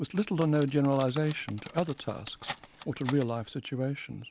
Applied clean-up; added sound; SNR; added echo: none; Cutlery, silverware; 13 dB; none.